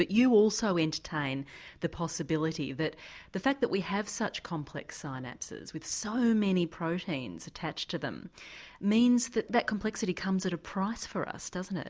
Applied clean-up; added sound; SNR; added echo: none; none; none; none.